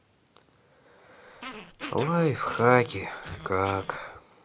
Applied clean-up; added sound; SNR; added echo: none; Growling; 14 dB; none.